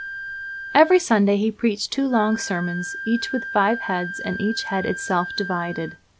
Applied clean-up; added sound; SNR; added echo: none; Wind instrument, woodwind instrument; 11 dB; none.